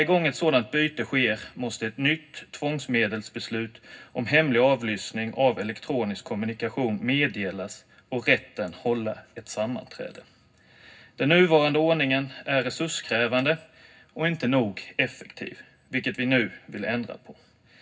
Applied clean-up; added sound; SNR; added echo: none; none; none; reverberation time 0.4 s.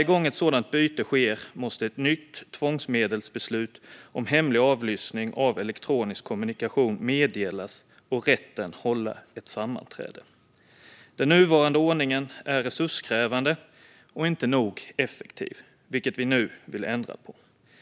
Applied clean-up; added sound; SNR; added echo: none; none; none; none.